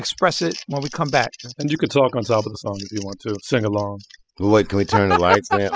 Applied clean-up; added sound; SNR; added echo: classical method spectral subtraction.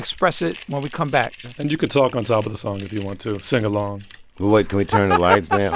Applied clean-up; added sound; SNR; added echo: none; Crumpling, crinkling; 18 dB; none.